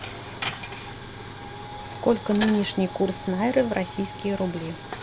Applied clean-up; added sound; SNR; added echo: none; Coin (dropping); 8 dB; none.